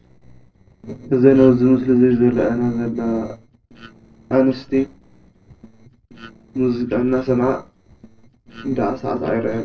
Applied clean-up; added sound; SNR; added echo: neural separator model SepFormer DNS4.